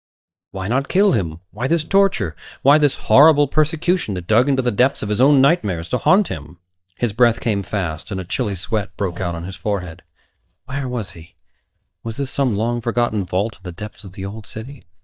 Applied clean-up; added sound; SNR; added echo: neural mask model DeepFilterNet 3.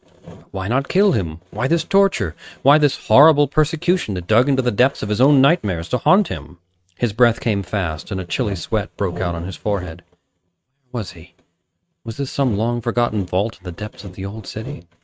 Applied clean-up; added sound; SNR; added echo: neural mask model RNNoise.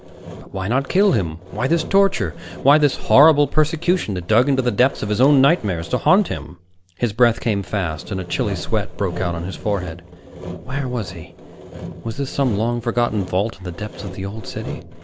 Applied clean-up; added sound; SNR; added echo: none; Sawing; 15 dB; none.